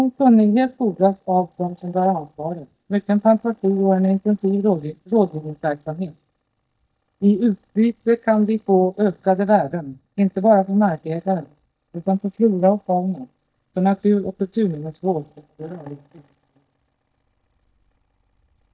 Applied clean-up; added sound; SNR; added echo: neural mask model DeepFilterNet 3.